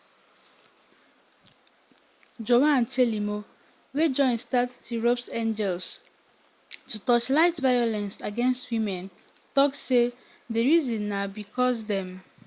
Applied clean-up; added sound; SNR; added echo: none; none; none; none.